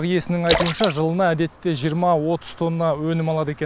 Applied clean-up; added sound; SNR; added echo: none; Splash, splatter; 7 dB; none.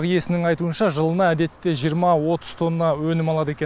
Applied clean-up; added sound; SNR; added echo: none; none; none; none.